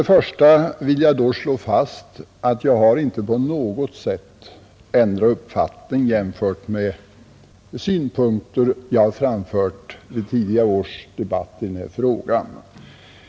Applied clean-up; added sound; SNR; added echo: none; none; none; none.